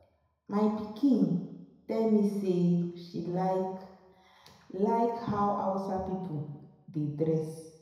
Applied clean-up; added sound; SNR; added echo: none; none; none; reverberation time 1.0 s.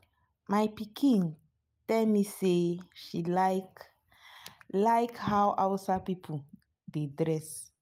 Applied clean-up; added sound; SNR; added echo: none; none; none; none.